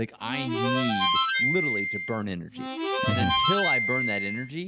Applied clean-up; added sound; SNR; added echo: none; Harmonica; -4 dB; none.